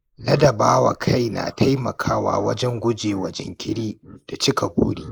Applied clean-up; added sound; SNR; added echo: neural mask model Resemble Enhance denoiser.